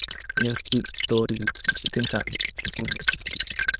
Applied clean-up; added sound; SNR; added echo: neural diffusion model UNIVERSE++.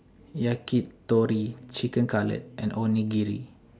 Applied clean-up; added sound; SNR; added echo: none; none; none; none.